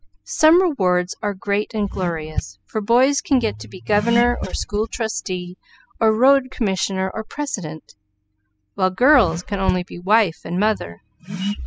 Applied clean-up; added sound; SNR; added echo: classical method spectral subtraction.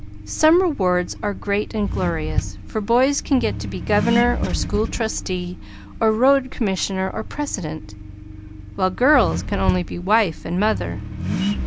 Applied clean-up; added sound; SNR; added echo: none; Accelerating, revving, vroom; 6 dB; none.